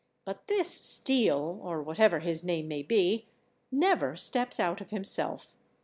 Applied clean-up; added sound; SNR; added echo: none; none; none; none.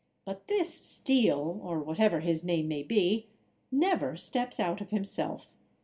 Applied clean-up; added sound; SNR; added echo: none; none; none; reverberation time 0.2 s.